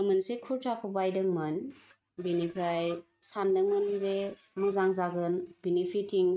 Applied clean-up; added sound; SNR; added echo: neural mask model RNNoise.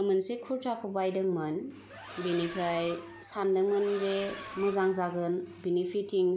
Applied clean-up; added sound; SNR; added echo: none; Accelerating, revving, vroom; 14 dB; none.